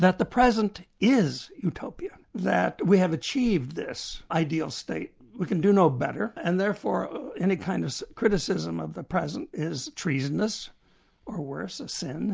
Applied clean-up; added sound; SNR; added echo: none; none; none; none.